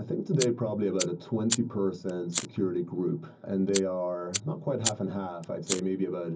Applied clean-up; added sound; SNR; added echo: none; Fire; 7 dB; reverberation time 0.4 s.